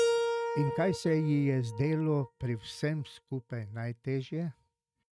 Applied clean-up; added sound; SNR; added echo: neural mask model RNNoise.